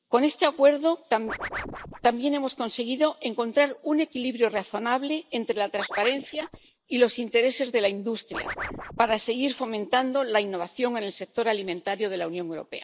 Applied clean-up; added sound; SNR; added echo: neural mask model Resemble Enhance denoiser.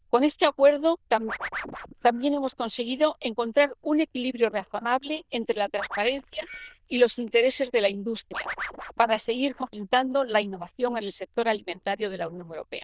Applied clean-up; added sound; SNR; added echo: neural diffusion model UNIVERSE++.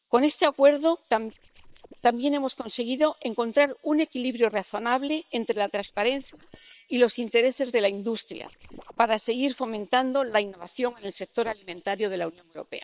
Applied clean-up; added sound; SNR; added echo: neural separator model SepFormer WHAM!.